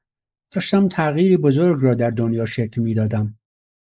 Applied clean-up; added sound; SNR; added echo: neural mask model Resemble Enhance denoiser.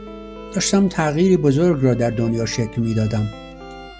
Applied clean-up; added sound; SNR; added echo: none; Guitar + Bowed string instrument; 18 dB; none.